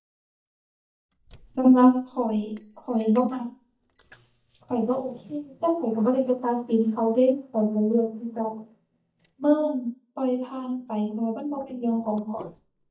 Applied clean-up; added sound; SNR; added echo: neural mask model DeepFilterNet 3.